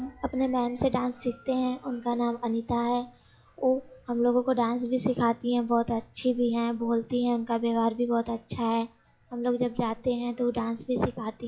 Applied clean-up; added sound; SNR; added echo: classical method log-MMSE.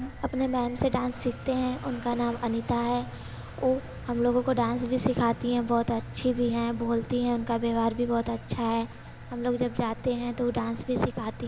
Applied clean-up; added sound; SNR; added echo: none; Engine; 13 dB; none.